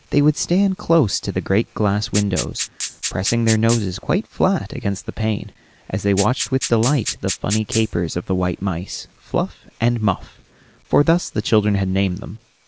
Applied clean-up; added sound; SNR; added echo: none; Rattle (instrument); 8 dB; none.